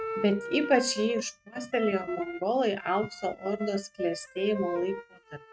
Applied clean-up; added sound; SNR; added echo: neural mask model RNNoise.